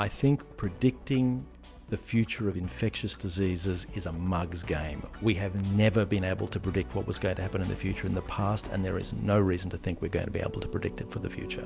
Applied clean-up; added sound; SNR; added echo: none; none; none; none.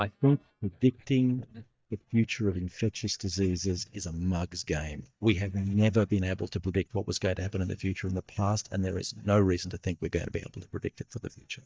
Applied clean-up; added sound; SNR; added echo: neural mask model DeepFilterNet 3.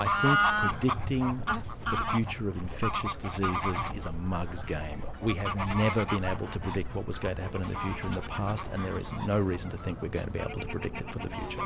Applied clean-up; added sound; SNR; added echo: none; Bird / Fowl; 1 dB; none.